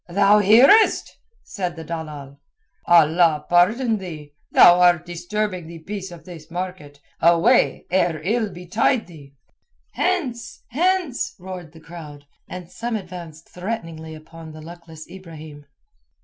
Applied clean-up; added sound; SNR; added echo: none; none; none; none.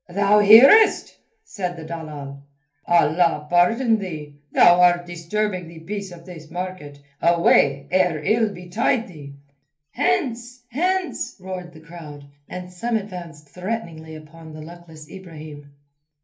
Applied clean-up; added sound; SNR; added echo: none; none; none; reverberation time 0.3 s.